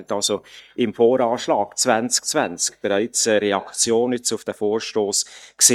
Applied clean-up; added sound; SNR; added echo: neural mask model DeepFilterNet 3.